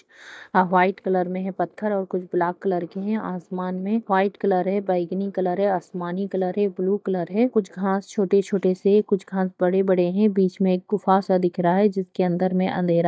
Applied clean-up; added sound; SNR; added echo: neural mask model DeepFilterNet 3.